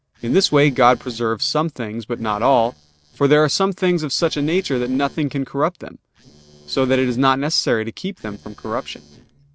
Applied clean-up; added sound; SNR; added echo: neural separator model SepFormer DNS4.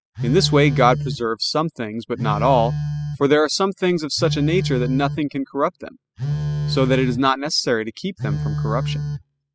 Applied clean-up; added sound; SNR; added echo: classical method spectral subtraction.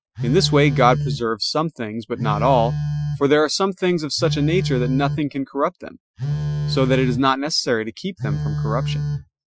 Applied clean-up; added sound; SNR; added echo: classical method Wiener filter.